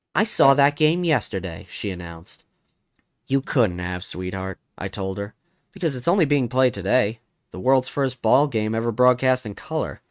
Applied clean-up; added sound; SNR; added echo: neural mask model RNNoise.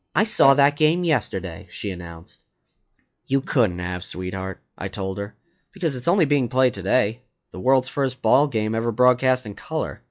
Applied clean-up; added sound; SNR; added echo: classical method log-MMSE.